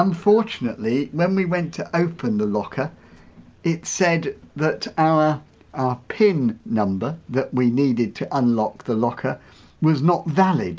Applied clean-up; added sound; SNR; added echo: none; none; none; none.